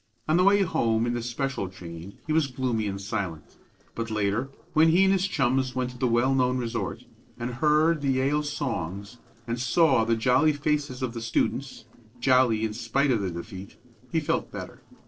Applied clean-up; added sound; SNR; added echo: neural separator model SepFormer DNS4.